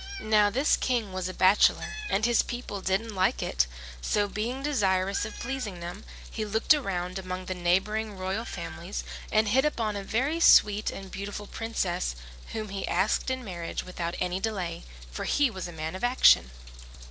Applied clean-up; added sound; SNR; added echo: none; Meow; 18 dB; none.